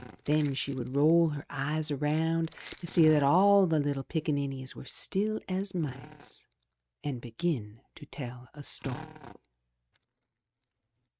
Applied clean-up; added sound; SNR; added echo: neural mask model RNNoise.